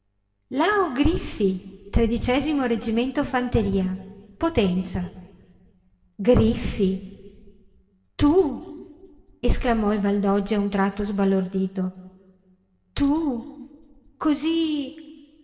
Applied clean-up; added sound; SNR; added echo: none; none; none; reverberation time 1.8 s.